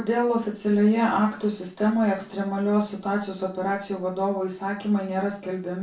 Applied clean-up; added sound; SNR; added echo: none; none; none; reverberation time 0.3 s.